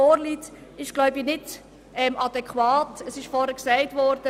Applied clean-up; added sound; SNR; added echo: none; none; none; none.